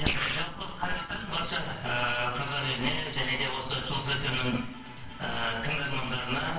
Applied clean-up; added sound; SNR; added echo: neural separator model SepFormer WHAMR!.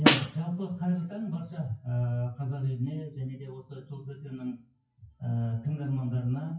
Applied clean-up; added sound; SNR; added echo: classical method WPE with log-MMSE.